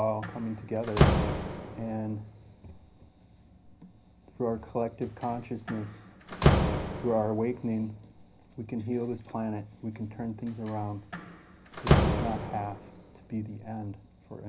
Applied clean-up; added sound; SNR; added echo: none; Slam; -2 dB; reverberation time 0.4 s.